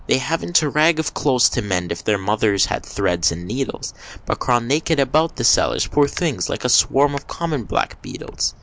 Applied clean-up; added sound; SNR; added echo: none; Wind; 20 dB; none.